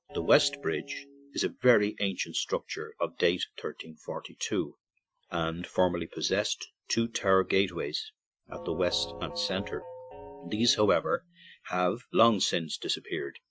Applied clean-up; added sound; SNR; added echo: classical method Wiener filter.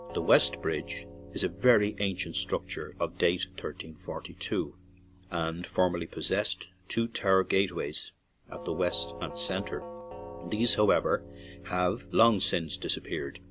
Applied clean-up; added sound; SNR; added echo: none; Doorbell; 16 dB; none.